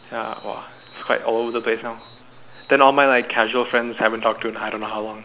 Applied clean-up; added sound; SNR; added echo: none; none; none; none.